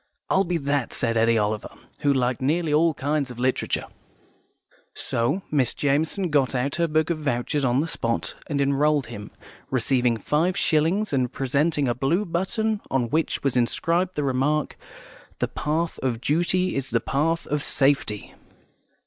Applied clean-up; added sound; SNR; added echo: none; none; none; none.